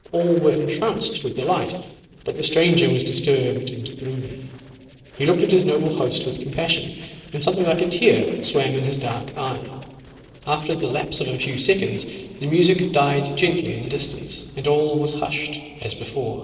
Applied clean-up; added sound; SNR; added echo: neural separator model SepFormer DNS4.